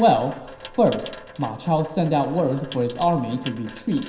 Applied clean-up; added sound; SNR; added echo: none; Sink (filling or washing) / Water tap, faucet; 18 dB; reverberation time 0.9 s.